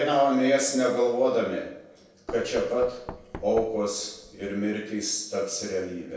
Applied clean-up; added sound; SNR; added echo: none; Knock; 16 dB; reverberation time 0.6 s.